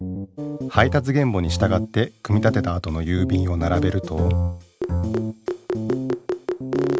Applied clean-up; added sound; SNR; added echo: none; none; none; none.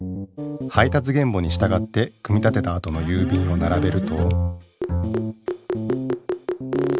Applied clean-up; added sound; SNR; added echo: none; Alarm; 6 dB; none.